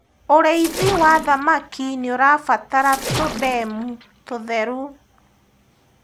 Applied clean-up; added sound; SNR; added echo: none; Splash, splatter; 10 dB; none.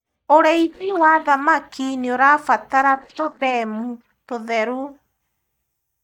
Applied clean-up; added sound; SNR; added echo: neural mask model DeepFilterNet 3.